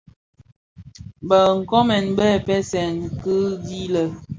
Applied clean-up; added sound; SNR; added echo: none; none; none; none.